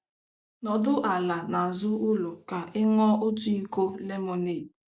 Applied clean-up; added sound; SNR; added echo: none; none; none; none.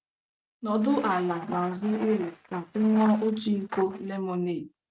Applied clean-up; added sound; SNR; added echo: neural mask model RNNoise.